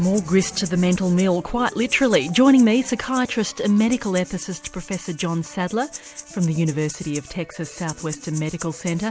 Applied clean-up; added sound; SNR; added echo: none; Rattle (instrument); 18 dB; none.